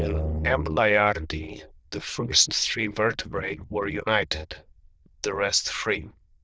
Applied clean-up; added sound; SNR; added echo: neural diffusion model UNIVERSE++.